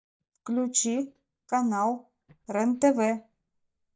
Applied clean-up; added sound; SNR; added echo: neural mask model DeepFilterNet 3.